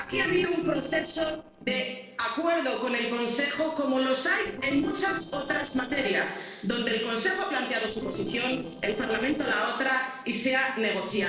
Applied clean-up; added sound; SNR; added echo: neural separator model SepFormer DNS4.